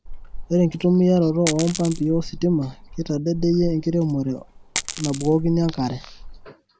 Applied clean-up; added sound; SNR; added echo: none; Coin (dropping); 11 dB; none.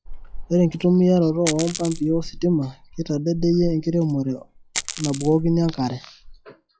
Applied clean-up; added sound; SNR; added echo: classical method log-MMSE.